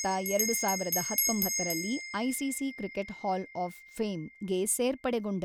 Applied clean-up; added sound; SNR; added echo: none; Bell; 4 dB; none.